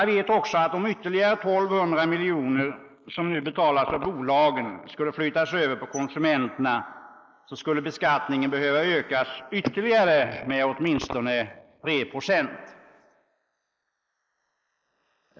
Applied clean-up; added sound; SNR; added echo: neural mask model Resemble Enhance denoiser.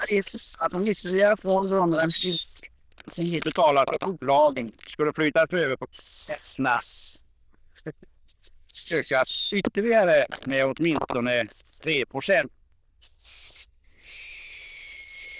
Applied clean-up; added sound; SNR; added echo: neural diffusion model UNIVERSE++.